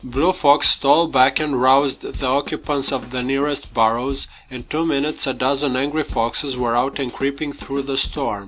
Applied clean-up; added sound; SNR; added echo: none; Drum / Drum kit + Drum kit; 19 dB; none.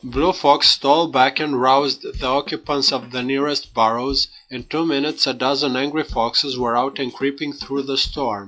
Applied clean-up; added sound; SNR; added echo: classical method log-MMSE.